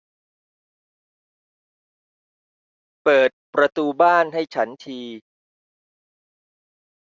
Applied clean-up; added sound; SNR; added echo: none; none; none; none.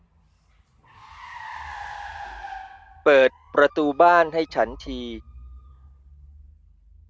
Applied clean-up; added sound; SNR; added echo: none; Car; 17 dB; none.